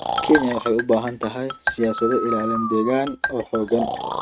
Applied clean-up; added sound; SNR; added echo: neural mask model RNNoise.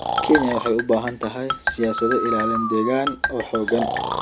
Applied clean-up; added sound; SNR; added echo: none; Breathing + Marimba, xylophone; 3 dB; none.